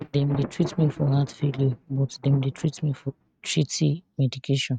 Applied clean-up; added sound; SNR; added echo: neural mask model RNNoise.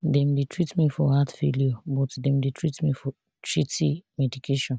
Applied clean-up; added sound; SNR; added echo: none; none; none; none.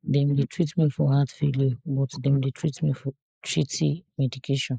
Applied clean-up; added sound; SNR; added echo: neural mask model Resemble Enhance denoiser.